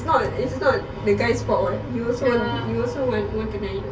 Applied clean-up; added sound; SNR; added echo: none; none; none; reverberation time 0.2 s.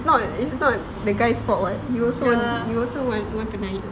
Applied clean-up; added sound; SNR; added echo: none; none; none; none.